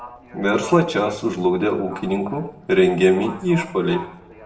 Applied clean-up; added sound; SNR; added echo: none; Livestock, farm animals, working animals; 18 dB; reverberation time 0.5 s.